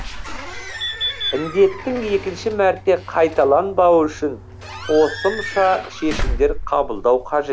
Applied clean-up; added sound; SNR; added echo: none; Squeak / Slam / Alarm / Wood; 9 dB; none.